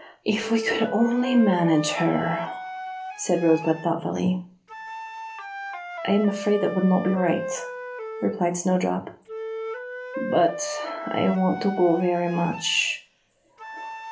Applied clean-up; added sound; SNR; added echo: none; Wind instrument, woodwind instrument; 10 dB; reverberation time 0.3 s.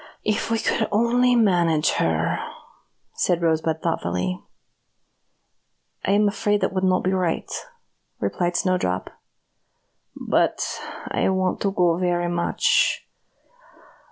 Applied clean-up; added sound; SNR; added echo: none; none; none; none.